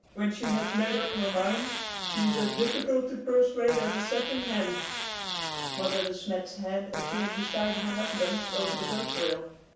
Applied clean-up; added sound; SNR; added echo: none; Fart; 5 dB; reverberation time 0.7 s.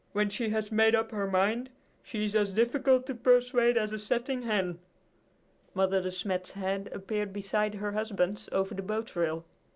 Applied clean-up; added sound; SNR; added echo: none; none; none; none.